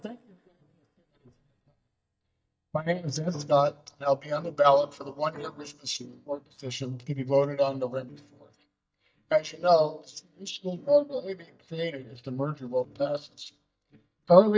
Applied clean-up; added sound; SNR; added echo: neural mask model DeepFilterNet 3.